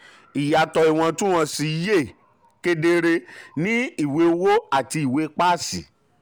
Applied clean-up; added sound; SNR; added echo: none; none; none; none.